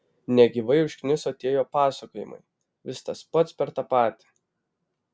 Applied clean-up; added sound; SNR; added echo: none; none; none; none.